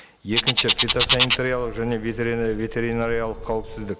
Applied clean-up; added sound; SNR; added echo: none; Bird; -2 dB; none.